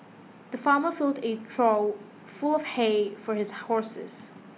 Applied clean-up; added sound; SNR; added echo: none; none; none; none.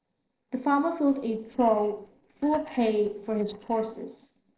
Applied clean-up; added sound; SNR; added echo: neural separator model SepFormer DNS4.